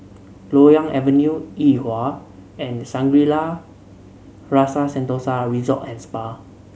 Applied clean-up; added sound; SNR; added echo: none; none; none; none.